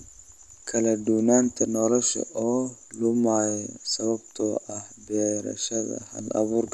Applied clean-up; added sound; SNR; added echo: none; none; none; none.